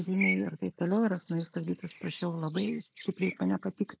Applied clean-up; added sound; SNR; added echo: neural mask model Resemble Enhance denoiser.